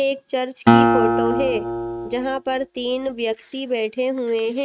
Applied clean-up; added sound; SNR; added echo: neural mask model RNNoise.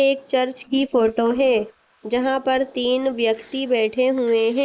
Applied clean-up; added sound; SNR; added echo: neural mask model Resemble Enhance denoiser.